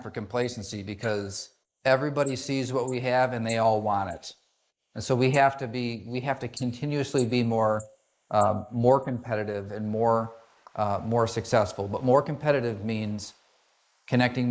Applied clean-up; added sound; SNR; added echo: neural mask model Resemble Enhance denoiser.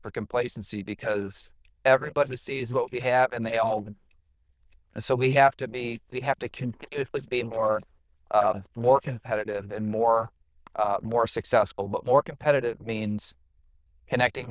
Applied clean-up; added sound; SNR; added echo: neural diffusion model UNIVERSE++.